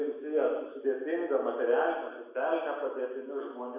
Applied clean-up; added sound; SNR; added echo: none; none; none; reverberation time 0.9 s.